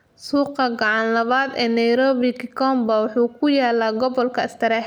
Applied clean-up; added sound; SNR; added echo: none; none; none; none.